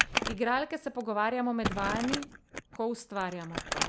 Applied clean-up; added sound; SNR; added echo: none; Crumpling, crinkling; 3 dB; none.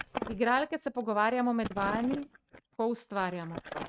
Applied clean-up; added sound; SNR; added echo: neural mask model RNNoise.